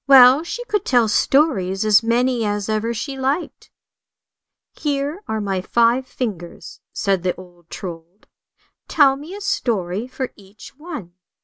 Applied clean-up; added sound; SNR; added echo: none; none; none; none.